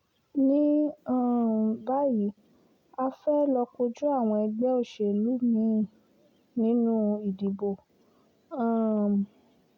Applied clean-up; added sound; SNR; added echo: none; none; none; none.